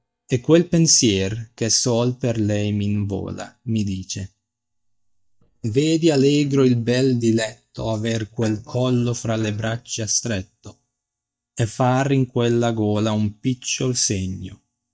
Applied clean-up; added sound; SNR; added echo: neural mask model DeepFilterNet 3.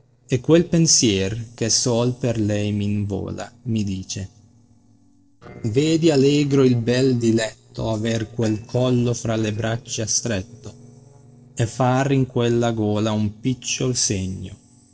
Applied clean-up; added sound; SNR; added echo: neural separator model SepFormer DNS4.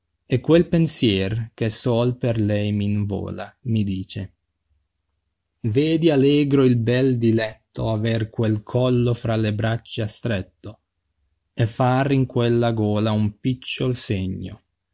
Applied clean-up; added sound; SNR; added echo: none; none; none; none.